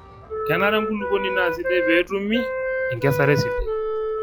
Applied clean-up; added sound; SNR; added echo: classical method log-MMSE.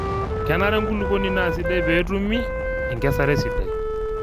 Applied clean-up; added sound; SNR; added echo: none; Wind instrument, woodwind instrument + Explosion; 0 dB; none.